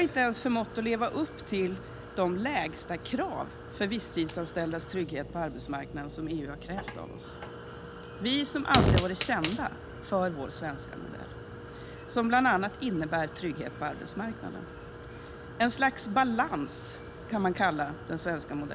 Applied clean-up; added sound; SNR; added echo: none; Fire; 6 dB; none.